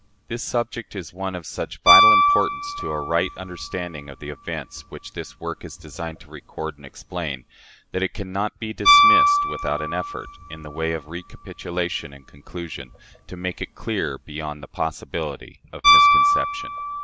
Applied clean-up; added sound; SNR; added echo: none; Piano; -5 dB; none.